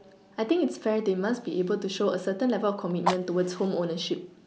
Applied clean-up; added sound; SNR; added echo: none; Fire; 12 dB; none.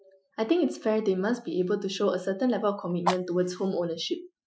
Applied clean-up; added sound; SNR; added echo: classical method Wiener filter.